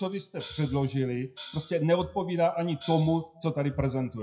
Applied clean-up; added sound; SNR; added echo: classical method WPE with log-MMSE.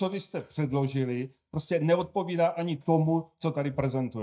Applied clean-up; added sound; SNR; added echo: neural mask model DeepFilterNet 3.